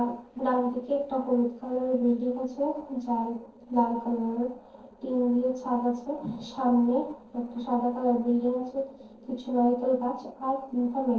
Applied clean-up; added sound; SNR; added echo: neural separator model SepFormer DNS4.